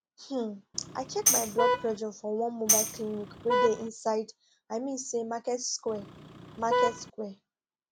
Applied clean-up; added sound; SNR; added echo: none; Tambourine + Vehicle horn, car horn, honking; -3 dB; none.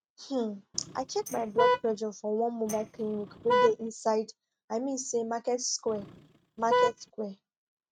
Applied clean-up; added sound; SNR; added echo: neural mask model RNNoise.